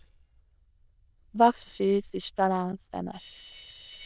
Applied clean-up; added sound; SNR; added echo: neural diffusion model UNIVERSE++.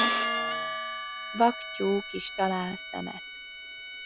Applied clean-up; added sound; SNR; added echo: none; Bell + Bowed string instrument; 2 dB; none.